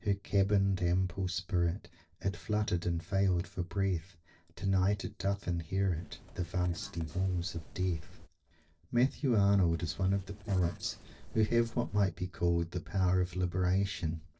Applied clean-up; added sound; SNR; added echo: neural separator model SepFormer DNS4.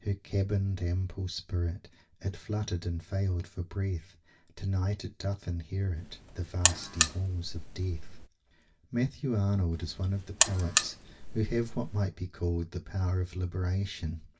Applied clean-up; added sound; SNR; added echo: none; Alarm; 1 dB; reverberation time 0.1 s.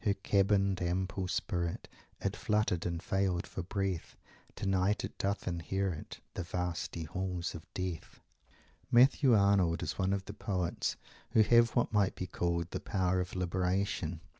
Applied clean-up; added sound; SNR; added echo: none; none; none; none.